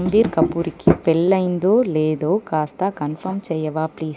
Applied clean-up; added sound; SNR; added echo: none; none; none; none.